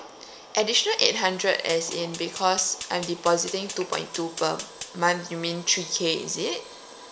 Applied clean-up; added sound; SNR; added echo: none; Fire; 15 dB; none.